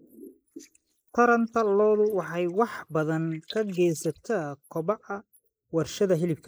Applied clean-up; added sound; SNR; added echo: neural mask model Resemble Enhance denoiser.